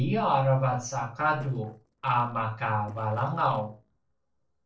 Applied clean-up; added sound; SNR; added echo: neural separator model SepFormer DNS4.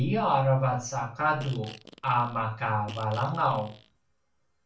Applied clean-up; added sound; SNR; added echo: none; Fart; 19 dB; reverberation time 0.3 s.